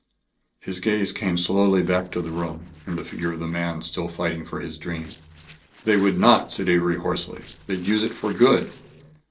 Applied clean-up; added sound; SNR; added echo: neural separator model SepFormer DNS4.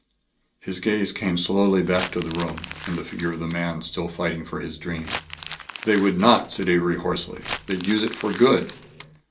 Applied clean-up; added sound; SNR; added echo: none; Crumpling, crinkling; 13 dB; reverberation time 0.2 s.